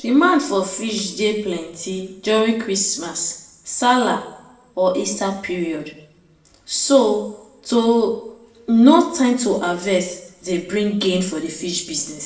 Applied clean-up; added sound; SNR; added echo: none; none; none; reverberation time 0.6 s.